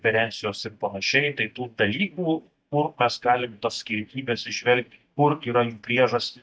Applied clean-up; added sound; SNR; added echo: neural mask model DeepFilterNet 3.